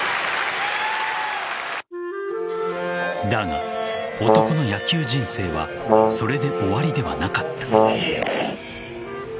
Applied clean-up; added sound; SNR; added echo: none; Brass instrument; -4 dB; none.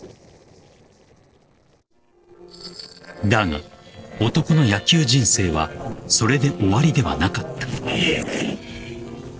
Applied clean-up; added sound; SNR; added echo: neural separator model SepFormer DNS4.